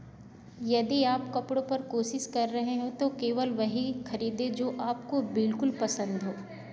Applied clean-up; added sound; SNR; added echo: none; none; none; none.